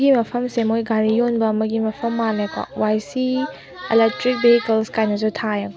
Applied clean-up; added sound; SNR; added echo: none; none; none; none.